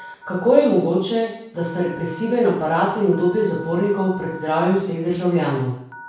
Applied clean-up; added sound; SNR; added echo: none; Telephone; 20 dB; reverberation time 0.6 s.